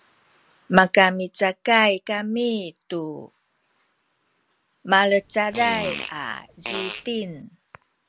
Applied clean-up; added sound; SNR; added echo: none; Fart; 11 dB; none.